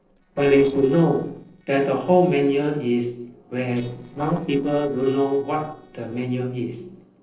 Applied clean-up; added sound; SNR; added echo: neural separator model SepFormer DNS4.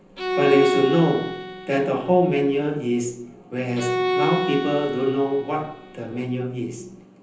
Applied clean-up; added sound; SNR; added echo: none; Bowed string instrument; 5 dB; reverberation time 0.6 s.